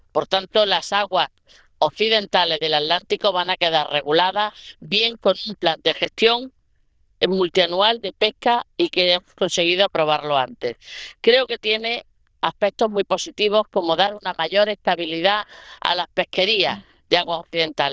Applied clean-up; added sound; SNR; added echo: neural diffusion model UNIVERSE++.